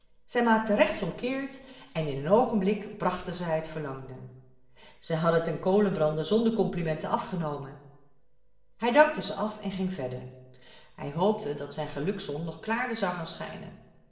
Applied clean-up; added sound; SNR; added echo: none; none; none; reverberation time 0.8 s.